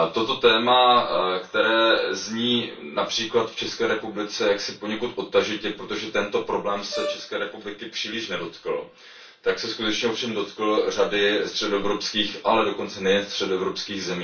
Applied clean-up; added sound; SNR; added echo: none; Brass instrument; 11 dB; reverberation time 0.2 s.